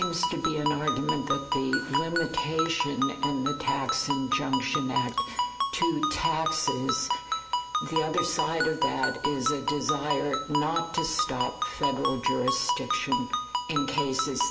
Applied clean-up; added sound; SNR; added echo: none; Ringtone; 0 dB; reverberation time 1.0 s.